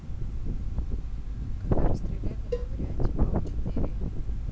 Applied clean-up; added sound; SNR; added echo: none; Cowbell; 15 dB; none.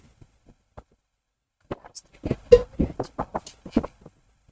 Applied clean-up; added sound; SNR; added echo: neural mask model RNNoise.